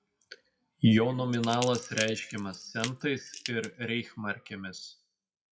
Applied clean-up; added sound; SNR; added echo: classical method WPE with log-MMSE.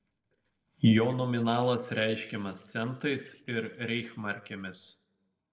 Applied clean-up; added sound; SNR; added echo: neural separator model SepFormer DNS4.